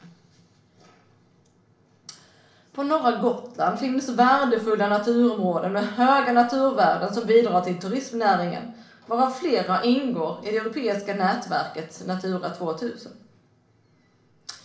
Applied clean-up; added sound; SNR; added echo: none; none; none; reverberation time 0.5 s.